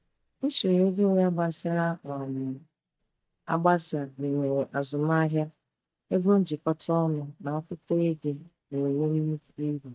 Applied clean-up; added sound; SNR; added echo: neural mask model DeepFilterNet 3.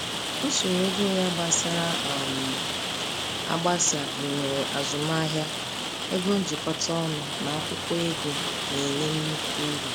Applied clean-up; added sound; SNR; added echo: none; Rain; 1 dB; none.